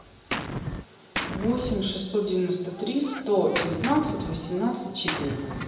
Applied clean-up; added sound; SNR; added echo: none; Gunshot, gunfire; 7 dB; reverberation time 0.9 s.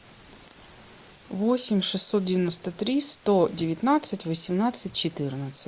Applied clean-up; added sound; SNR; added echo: none; none; none; none.